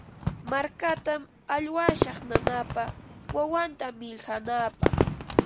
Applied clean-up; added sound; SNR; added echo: none; Fireworks; 0 dB; none.